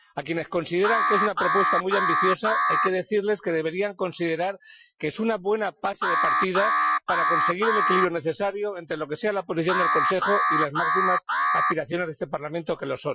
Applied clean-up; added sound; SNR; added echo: classical method Wiener filter.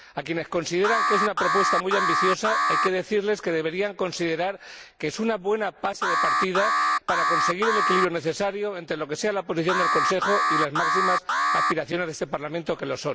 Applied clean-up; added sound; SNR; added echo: none; Alarm; -2 dB; none.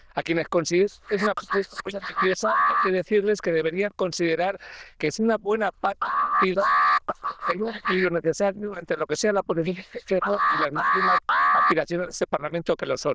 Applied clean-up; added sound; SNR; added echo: neural diffusion model UNIVERSE++.